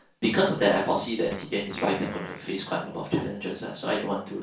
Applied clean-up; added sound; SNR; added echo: none; Fart; 15 dB; reverberation time 0.3 s.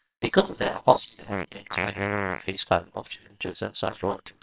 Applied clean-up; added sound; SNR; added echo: neural separator model SepFormer WHAMR!.